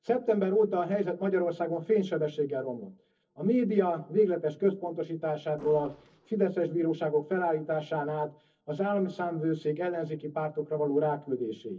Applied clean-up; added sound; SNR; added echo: neural separator model SepFormer DNS4.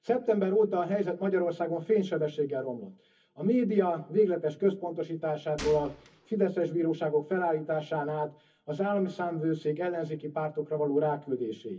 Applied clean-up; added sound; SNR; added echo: none; Gunshot, gunfire; 15 dB; reverberation time 0.3 s.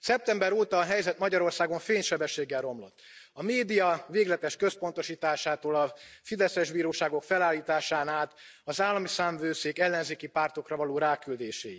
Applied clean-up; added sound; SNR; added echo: none; none; none; none.